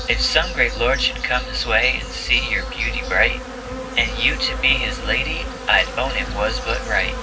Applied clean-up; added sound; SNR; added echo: none; Insect; 10 dB; reverberation time 0.4 s.